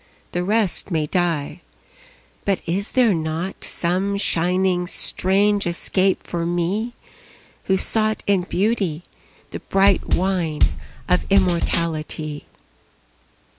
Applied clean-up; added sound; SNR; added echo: none; Drum kit; -2 dB; none.